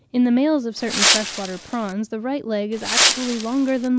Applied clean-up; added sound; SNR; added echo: none; Wind; -1 dB; none.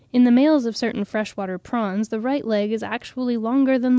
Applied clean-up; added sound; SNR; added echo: none; none; none; none.